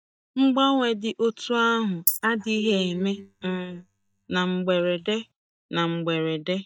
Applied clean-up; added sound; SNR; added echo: neural mask model DeepFilterNet 3.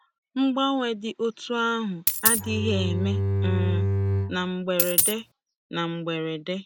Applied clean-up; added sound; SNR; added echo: none; Bowed string instrument + Coin (dropping); -4 dB; none.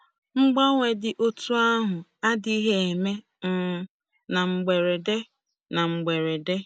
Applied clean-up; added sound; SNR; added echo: none; none; none; none.